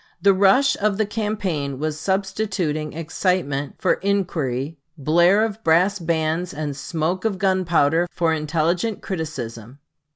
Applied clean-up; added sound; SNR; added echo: none; none; none; none.